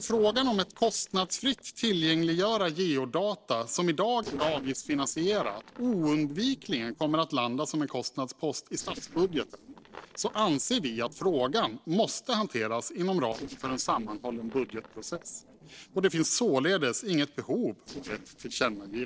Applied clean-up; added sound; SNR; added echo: neural separator model SepFormer DNS4.